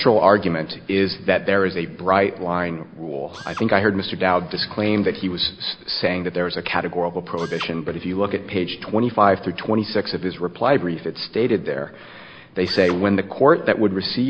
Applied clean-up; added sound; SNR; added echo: none; Drill; 17 dB; none.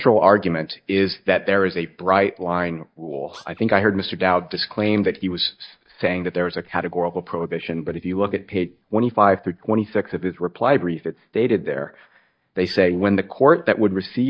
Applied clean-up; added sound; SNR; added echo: neural mask model DeepFilterNet 3.